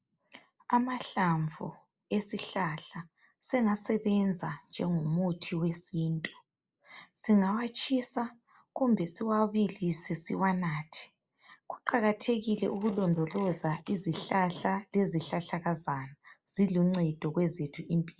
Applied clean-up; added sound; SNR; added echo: neural mask model Resemble Enhance denoiser.